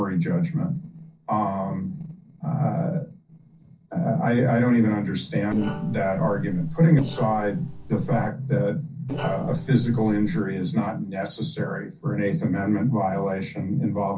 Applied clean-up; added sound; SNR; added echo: neural separator model SepFormer DNS4.